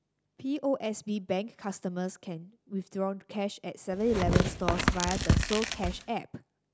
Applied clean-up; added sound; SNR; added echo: none; Tearing; -4 dB; none.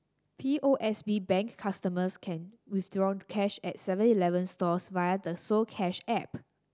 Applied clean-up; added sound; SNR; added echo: none; none; none; none.